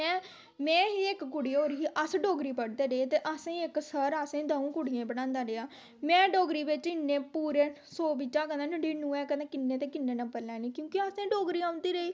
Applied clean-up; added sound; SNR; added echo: none; none; none; none.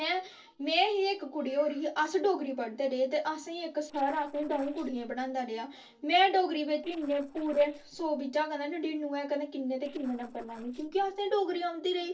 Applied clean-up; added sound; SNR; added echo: neural separator model SepFormer DNS4.